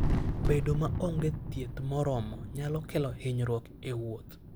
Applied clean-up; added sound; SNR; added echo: none; Thunder; 1 dB; none.